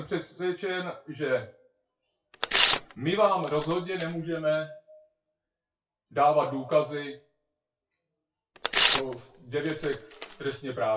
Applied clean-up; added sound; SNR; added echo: classical method WPE with log-MMSE.